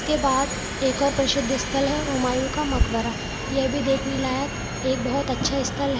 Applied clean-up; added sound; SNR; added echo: none; Subway, metro, underground; 3 dB; none.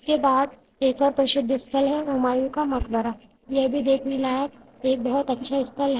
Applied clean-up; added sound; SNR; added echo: neural separator model SepFormer DNS4.